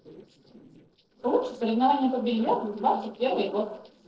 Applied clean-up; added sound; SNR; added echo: neural separator model SepFormer DNS4.